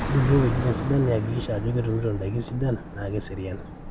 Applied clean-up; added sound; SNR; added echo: none; Car passing by; 6 dB; none.